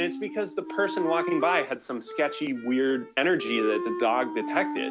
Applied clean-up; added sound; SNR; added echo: none; Wind instrument, woodwind instrument; 7 dB; none.